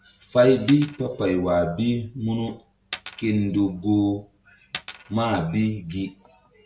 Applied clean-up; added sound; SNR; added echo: none; Coin (dropping); 17 dB; none.